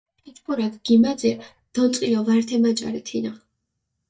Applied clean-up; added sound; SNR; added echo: neural mask model DeepFilterNet 3.